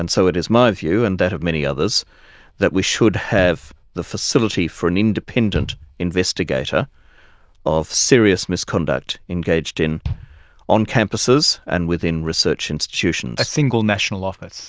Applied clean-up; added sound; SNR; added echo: neural diffusion model UNIVERSE++.